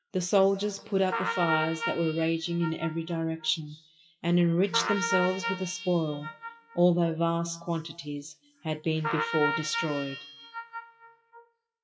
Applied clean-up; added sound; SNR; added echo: classical method WPE with log-MMSE.